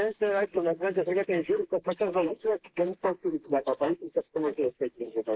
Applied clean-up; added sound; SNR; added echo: neural mask model Resemble Enhance denoiser.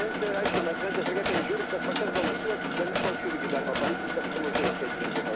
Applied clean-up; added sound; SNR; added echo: none; Mechanisms; -3 dB; none.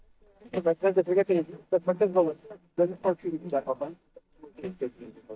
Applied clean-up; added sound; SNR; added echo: neural mask model DeepFilterNet 3.